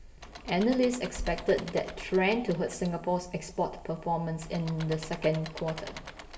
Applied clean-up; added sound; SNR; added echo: none; Engine / Mechanisms; 16 dB; reverberation time 2.8 s.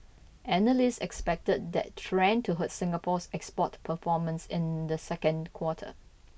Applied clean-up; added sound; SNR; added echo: none; none; none; none.